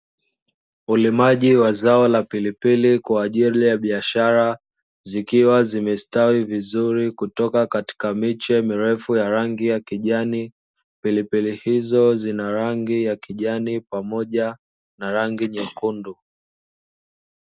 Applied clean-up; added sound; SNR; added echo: none; none; none; none.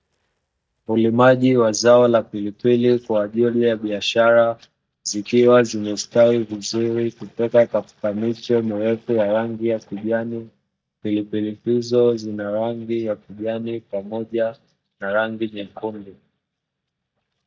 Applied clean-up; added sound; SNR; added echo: neural mask model DeepFilterNet 3.